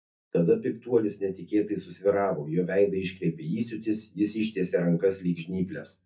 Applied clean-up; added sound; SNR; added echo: none; none; none; reverberation time 0.3 s.